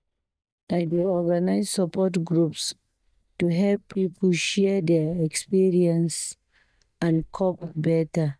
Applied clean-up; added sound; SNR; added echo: neural mask model DeepFilterNet 3.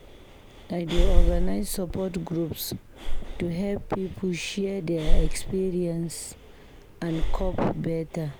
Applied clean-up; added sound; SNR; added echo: none; Breathing; -4 dB; none.